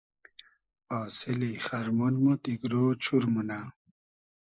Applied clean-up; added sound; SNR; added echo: neural mask model Resemble Enhance denoiser.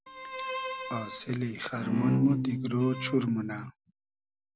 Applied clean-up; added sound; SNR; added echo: none; Bowed string instrument; 3 dB; none.